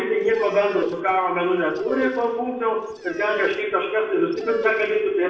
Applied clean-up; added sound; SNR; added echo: neural separator model SepFormer DNS4.